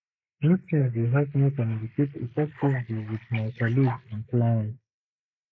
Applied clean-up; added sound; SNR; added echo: neural mask model Resemble Enhance denoiser.